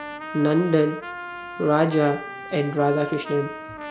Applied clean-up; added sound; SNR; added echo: none; Trumpet; 12 dB; none.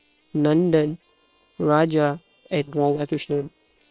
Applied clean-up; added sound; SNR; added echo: neural separator model SepFormer WHAM!.